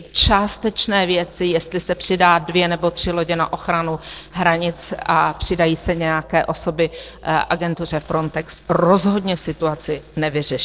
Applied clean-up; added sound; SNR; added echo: neural separator model SepFormer DNS4.